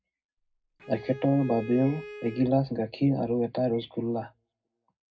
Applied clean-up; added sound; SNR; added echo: none; Bowed string instrument; 15 dB; reverberation time 0.3 s.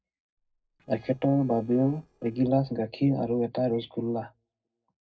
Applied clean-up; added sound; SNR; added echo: neural separator model SepFormer DNS4.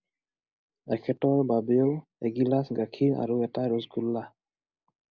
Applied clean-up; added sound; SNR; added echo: none; none; none; none.